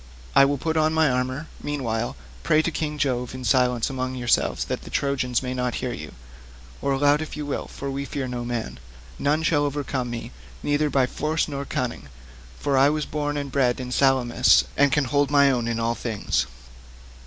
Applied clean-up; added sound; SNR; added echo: none; none; none; none.